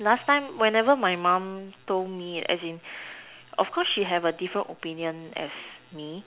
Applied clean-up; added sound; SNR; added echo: none; none; none; none.